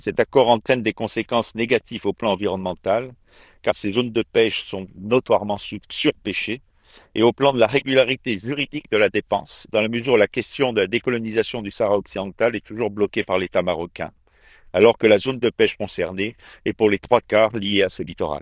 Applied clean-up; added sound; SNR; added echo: neural diffusion model UNIVERSE++.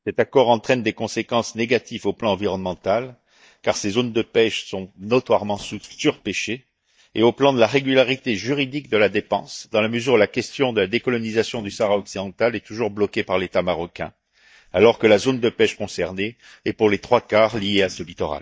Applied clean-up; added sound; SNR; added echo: neural mask model DeepFilterNet 3.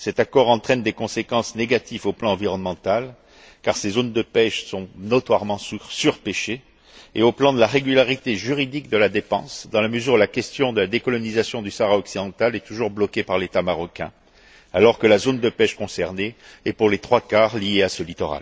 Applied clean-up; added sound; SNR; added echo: none; none; none; none.